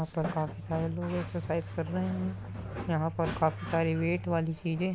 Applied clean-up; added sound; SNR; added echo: none; none; none; none.